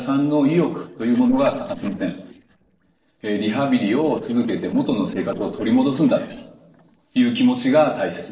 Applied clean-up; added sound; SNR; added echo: neural separator model SepFormer DNS4.